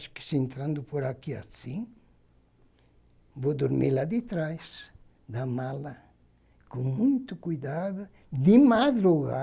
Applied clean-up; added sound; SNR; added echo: none; none; none; none.